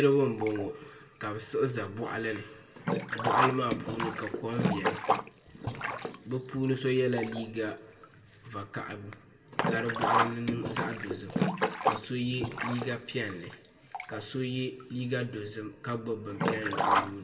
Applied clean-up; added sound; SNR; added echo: none; Sink (filling or washing); 1 dB; reverberation time 0.2 s.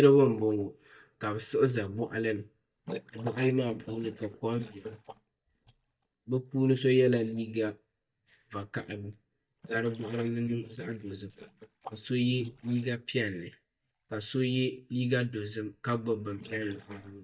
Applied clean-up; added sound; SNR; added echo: neural mask model DeepFilterNet 3.